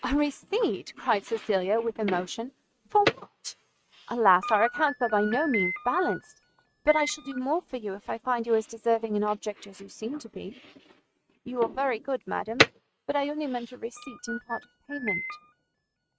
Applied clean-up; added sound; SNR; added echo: neural mask model RNNoise.